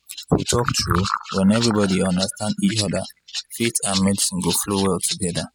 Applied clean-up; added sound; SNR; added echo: classical method spectral subtraction.